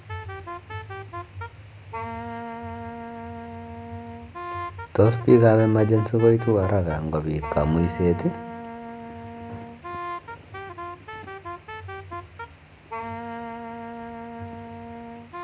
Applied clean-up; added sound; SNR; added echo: none; Wind instrument, woodwind instrument; 11 dB; none.